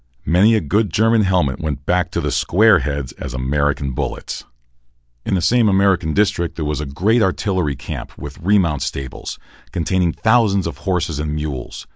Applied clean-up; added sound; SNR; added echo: none; none; none; none.